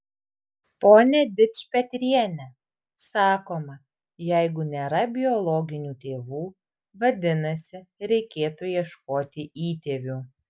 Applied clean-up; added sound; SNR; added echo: none; none; none; none.